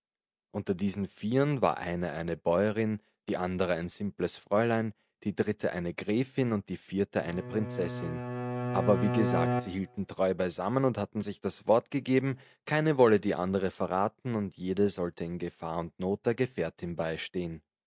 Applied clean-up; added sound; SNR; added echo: none; Bowed string instrument; 3 dB; none.